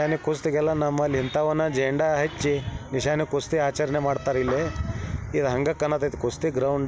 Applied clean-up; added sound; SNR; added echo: none; none; none; none.